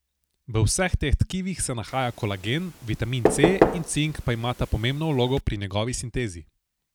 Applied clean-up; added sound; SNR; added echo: none; Knock / Wood; 1 dB; none.